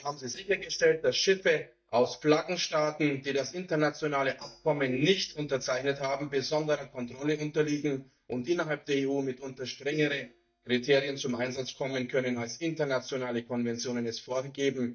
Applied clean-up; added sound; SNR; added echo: neural mask model DeepFilterNet 3.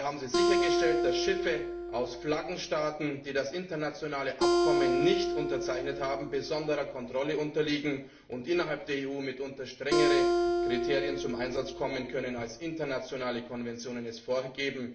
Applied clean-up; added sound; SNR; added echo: none; Acoustic guitar; -2 dB; reverberation time 0.5 s.